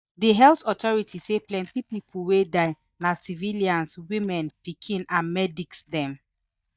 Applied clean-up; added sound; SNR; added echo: neural mask model DeepFilterNet 3.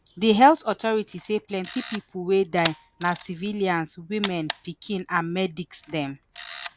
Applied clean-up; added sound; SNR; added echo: none; Camera; 11 dB; none.